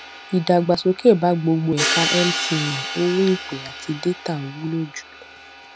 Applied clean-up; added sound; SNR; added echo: none; Hi-hat; 7 dB; none.